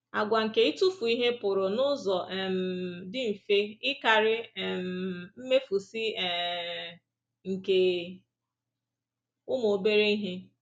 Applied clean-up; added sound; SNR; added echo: none; none; none; none.